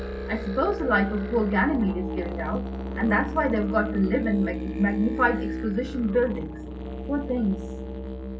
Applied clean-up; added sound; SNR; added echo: none; Musical instrument; 5 dB; reverberation time 0.4 s.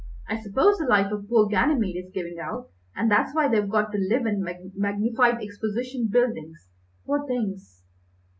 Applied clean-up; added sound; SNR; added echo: none; none; none; none.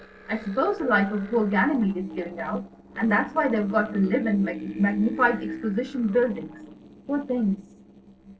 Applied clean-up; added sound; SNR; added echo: neural separator model SepFormer DNS4.